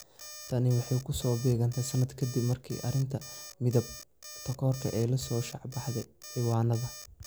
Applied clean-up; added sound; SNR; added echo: none; Alarm; 16 dB; none.